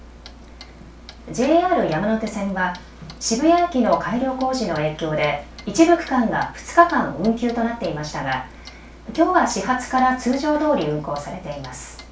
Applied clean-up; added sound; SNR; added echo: none; Clock; 20 dB; reverberation time 0.3 s.